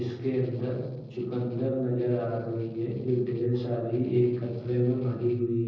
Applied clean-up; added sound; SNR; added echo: neural separator model SepFormer DNS4.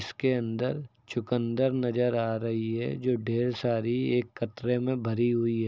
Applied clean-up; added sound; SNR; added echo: none; none; none; none.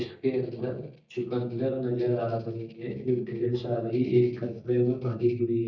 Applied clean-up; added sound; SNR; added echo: neural mask model DeepFilterNet 3.